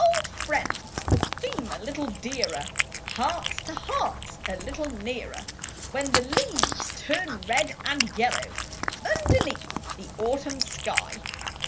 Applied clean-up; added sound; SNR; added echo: none; Cat; 0 dB; none.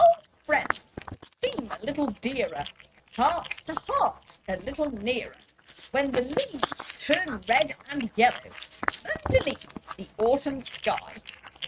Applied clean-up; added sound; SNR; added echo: neural mask model RNNoise.